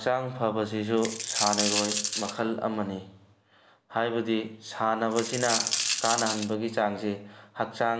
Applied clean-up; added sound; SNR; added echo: none; Coin (dropping); 1 dB; none.